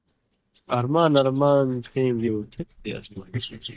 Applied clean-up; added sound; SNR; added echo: neural mask model DeepFilterNet 3.